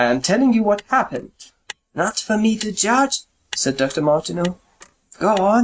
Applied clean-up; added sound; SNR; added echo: neural mask model RNNoise.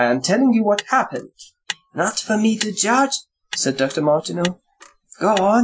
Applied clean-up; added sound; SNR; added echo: classical method Wiener filter.